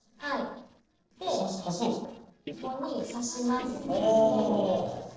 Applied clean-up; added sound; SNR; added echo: neural separator model SepFormer DNS4.